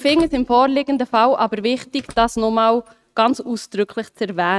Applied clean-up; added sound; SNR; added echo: neural mask model RNNoise.